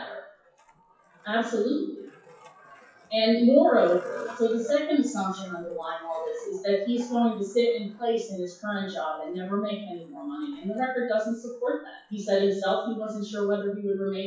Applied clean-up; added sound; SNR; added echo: classical method WPE with log-MMSE.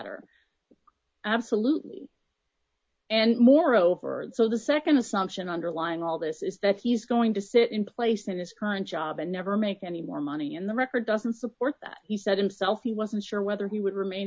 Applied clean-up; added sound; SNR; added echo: none; none; none; none.